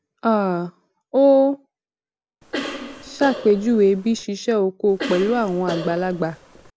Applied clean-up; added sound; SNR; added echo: none; Cough; 11 dB; none.